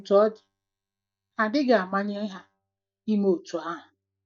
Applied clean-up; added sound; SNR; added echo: neural mask model DeepFilterNet 3.